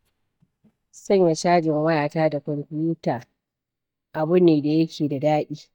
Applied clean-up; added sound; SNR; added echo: neural mask model DeepFilterNet 3.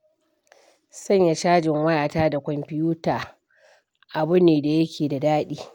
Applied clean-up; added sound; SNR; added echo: none; none; none; none.